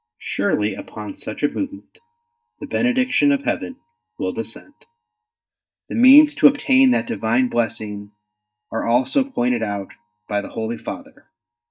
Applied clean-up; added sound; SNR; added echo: neural mask model DeepFilterNet 3.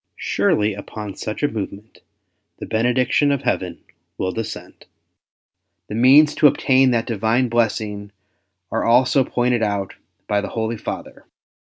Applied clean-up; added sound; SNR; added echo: none; none; none; none.